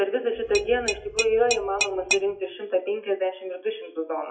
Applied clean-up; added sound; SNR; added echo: classical method WPE with log-MMSE.